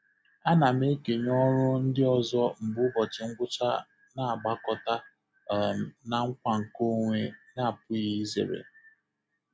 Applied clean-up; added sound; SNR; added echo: none; none; none; none.